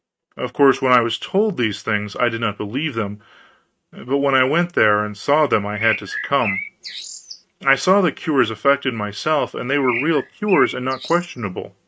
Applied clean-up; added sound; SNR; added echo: neural mask model RNNoise.